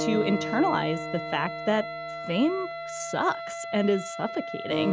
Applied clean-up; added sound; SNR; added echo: none; Wind instrument, woodwind instrument + Acoustic guitar; 5 dB; none.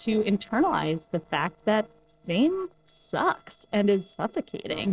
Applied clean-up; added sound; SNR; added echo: neural separator model SepFormer DNS4.